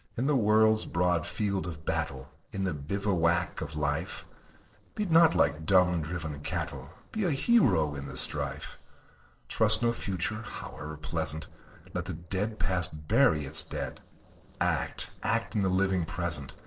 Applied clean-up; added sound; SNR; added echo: neural separator model SepFormer DNS4.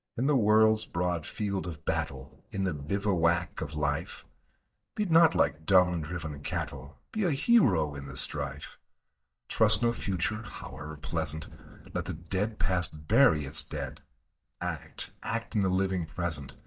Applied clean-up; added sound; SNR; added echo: neural mask model DeepFilterNet 3.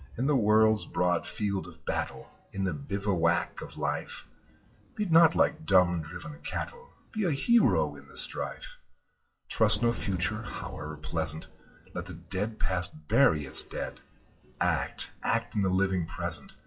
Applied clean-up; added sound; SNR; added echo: classical method WPE with log-MMSE.